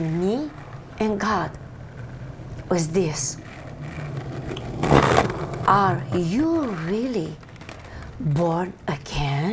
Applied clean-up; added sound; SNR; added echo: none; Skateboard; 3 dB; none.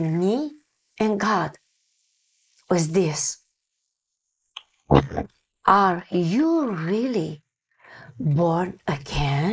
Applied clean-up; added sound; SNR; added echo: neural mask model Resemble Enhance denoiser.